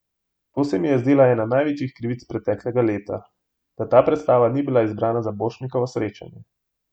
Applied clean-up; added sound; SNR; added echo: none; none; none; none.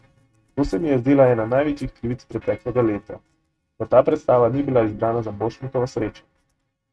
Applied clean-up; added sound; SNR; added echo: neural mask model RNNoise.